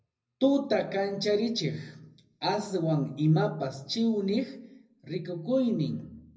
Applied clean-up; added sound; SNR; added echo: none; none; none; reverberation time 0.4 s.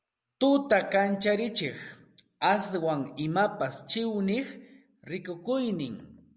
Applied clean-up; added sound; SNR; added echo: none; none; none; none.